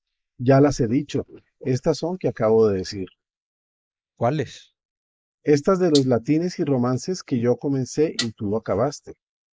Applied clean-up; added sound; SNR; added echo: neural mask model Resemble Enhance denoiser.